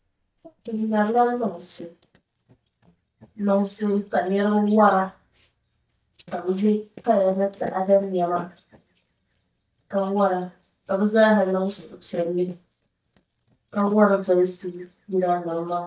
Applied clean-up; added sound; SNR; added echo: neural mask model DeepFilterNet 3.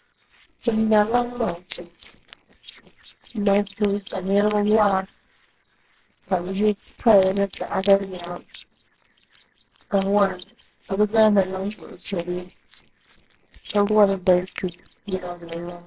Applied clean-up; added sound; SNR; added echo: neural separator model SepFormer WHAMR!.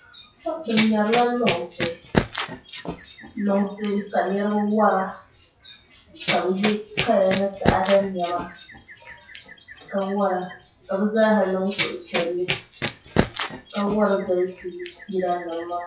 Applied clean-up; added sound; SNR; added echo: classical method WPE with log-MMSE.